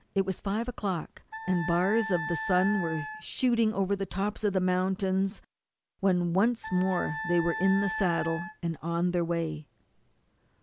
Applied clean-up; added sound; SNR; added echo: none; Wind instrument, woodwind instrument; 8 dB; none.